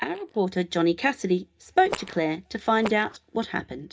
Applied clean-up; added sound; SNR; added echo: neural mask model DeepFilterNet 3.